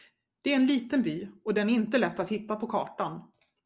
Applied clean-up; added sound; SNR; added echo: none; none; none; none.